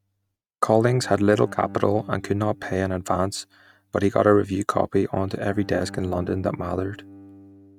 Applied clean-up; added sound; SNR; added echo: neural mask model RNNoise.